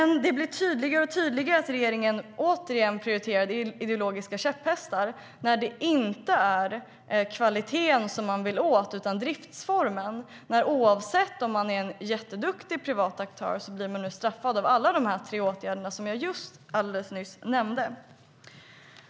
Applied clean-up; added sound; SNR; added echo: none; none; none; none.